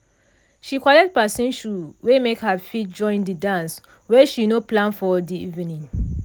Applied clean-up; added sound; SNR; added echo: none; none; none; none.